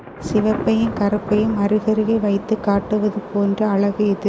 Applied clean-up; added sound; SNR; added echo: none; Thunder; 16 dB; none.